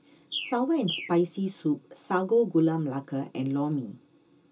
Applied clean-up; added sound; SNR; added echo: none; Bird; 12 dB; reverberation time 0.2 s.